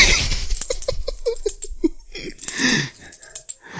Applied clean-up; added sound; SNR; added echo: none; Coin (dropping); 16 dB; none.